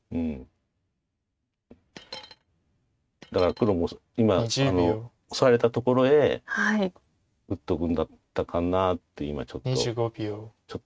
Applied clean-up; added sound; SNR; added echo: neural mask model RNNoise.